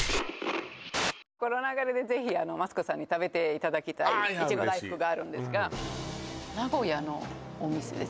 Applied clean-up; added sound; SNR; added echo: none; none; none; none.